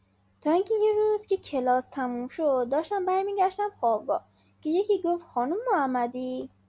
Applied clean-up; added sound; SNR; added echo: none; none; none; none.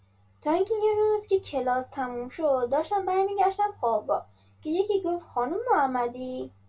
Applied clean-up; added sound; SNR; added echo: none; none; none; reverberation time 0.2 s.